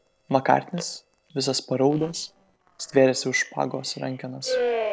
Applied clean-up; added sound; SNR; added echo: neural separator model SepFormer DNS4.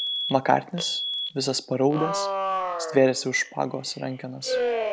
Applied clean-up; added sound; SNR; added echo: none; Alarm; 4 dB; none.